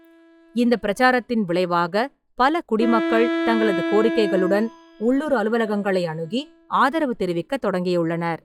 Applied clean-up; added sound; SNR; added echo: classical method log-MMSE.